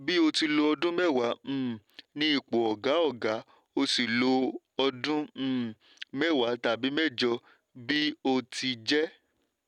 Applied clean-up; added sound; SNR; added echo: none; none; none; none.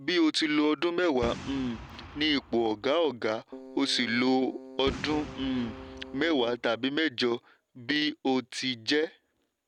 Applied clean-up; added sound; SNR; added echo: none; Boom + Keyboard (musical); 14 dB; none.